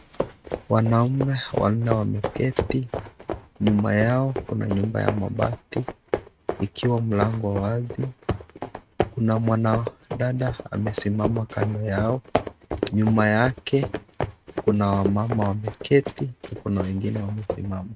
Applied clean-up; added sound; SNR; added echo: neural mask model RNNoise.